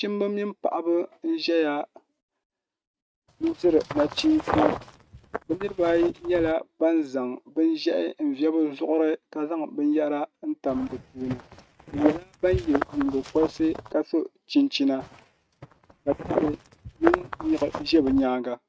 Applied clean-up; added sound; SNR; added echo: neural mask model RNNoise.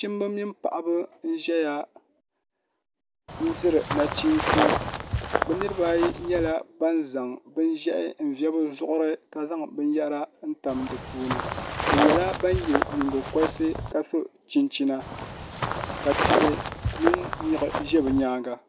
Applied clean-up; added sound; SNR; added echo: none; Walk, footsteps; 1 dB; none.